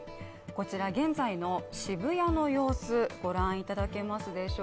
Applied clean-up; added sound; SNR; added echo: none; none; none; none.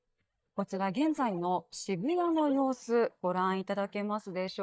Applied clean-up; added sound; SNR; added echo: neural mask model DeepFilterNet 3.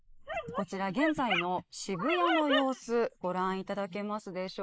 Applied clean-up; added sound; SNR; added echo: neural mask model Resemble Enhance denoiser.